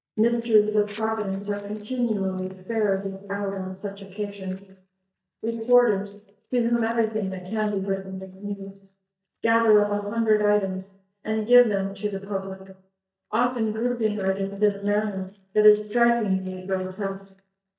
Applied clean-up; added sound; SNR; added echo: neural mask model DeepFilterNet 3.